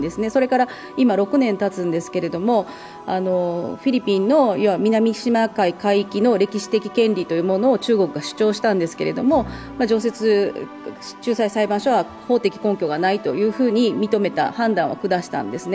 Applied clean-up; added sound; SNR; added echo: none; none; none; none.